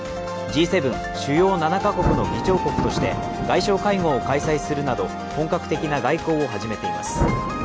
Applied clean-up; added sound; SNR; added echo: none; Thunder; 7 dB; none.